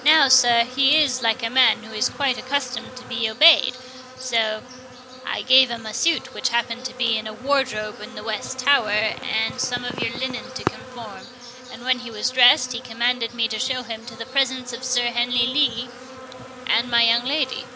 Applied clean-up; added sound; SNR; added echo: none; Insect; 15 dB; none.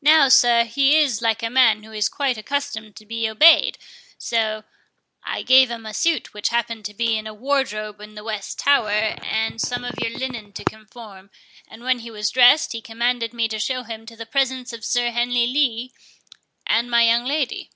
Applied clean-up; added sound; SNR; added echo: none; none; none; none.